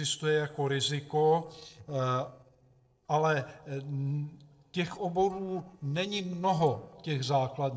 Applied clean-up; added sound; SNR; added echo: neural separator model SepFormer DNS4.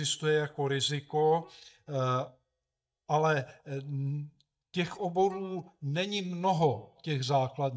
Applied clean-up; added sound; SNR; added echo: neural mask model DeepFilterNet 3.